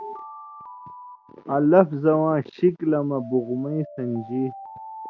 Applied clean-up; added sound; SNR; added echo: none; Alarm; 18 dB; none.